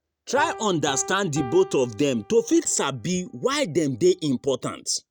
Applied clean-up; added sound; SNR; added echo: none; Piano; 17 dB; none.